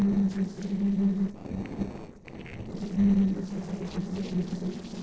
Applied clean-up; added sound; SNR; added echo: neural separator model SepFormer DNS4.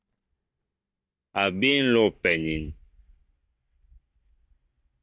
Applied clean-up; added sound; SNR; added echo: neural mask model DeepFilterNet 3.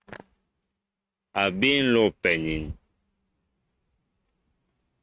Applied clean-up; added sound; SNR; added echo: neural mask model RNNoise.